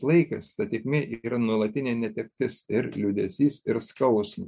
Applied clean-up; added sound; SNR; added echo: none; none; none; none.